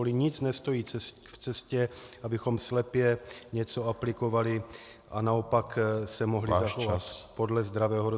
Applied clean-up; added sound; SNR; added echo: none; none; none; none.